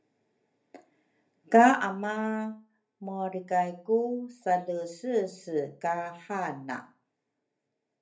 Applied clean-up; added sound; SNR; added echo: none; none; none; reverberation time 0.3 s.